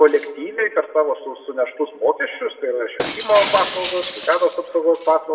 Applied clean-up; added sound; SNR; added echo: none; Shatter; 9 dB; reverberation time 1.1 s.